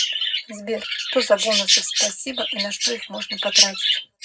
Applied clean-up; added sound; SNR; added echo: none; Chirp, tweet; -4 dB; reverberation time 0.3 s.